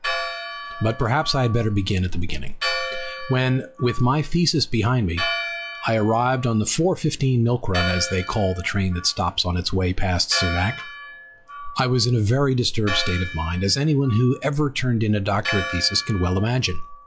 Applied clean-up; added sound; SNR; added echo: classical method log-MMSE.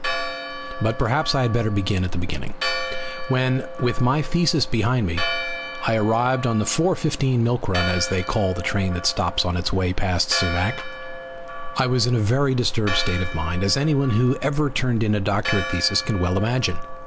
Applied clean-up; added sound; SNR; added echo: none; Church bell; 10 dB; none.